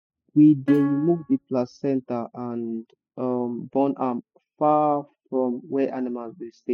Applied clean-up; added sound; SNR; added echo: classical method spectral subtraction.